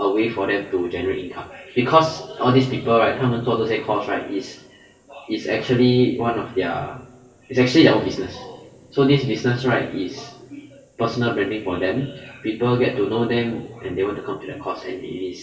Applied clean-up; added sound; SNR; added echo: none; none; none; reverberation time 2.3 s.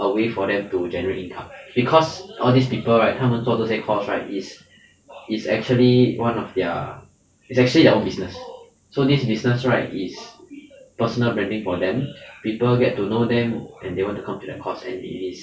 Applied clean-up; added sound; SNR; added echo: none; none; none; none.